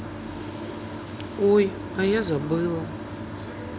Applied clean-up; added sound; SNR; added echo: none; none; none; none.